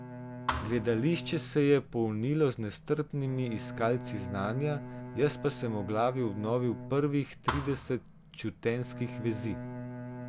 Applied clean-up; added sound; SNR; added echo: none; Thump, thud + Bowed string instrument; 9 dB; none.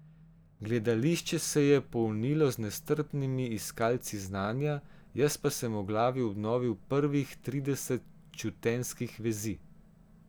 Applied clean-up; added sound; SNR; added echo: none; none; none; none.